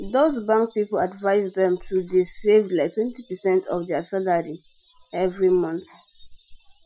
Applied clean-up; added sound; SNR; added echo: classical method Wiener filter.